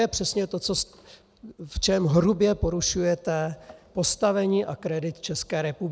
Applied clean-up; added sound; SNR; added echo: none; none; none; none.